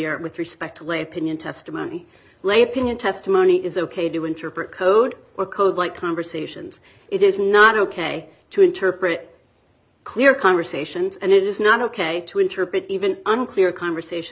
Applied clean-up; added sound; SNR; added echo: none; none; none; none.